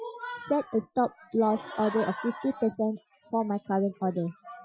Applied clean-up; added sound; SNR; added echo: classical method Wiener filter.